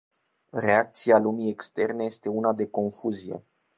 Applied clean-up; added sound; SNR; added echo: none; none; none; none.